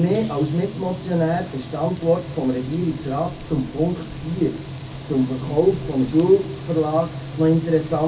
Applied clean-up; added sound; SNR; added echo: none; Frying (food); 11 dB; reverberation time 0.3 s.